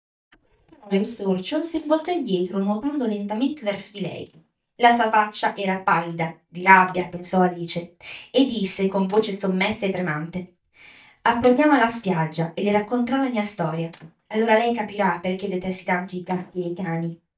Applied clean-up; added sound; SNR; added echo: neural mask model DeepFilterNet 3.